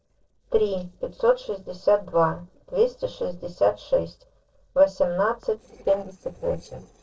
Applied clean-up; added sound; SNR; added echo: neural separator model SepFormer DNS4.